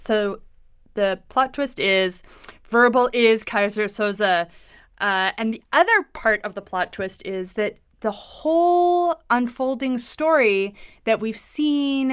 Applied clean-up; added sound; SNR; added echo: none; none; none; none.